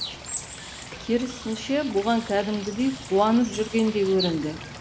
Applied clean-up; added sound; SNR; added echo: none; Water / Bird; 11 dB; none.